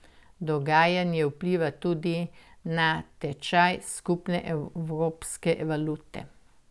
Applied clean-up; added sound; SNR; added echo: none; none; none; none.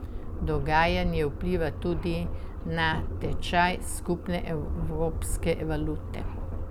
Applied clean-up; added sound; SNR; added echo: none; Subway, metro, underground; 2 dB; none.